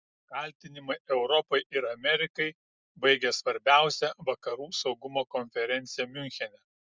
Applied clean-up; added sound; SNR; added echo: none; none; none; none.